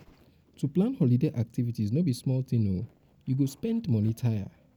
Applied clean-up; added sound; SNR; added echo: none; none; none; none.